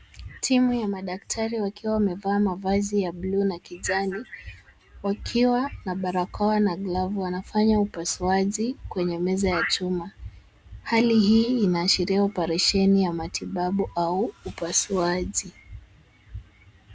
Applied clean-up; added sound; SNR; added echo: none; none; none; none.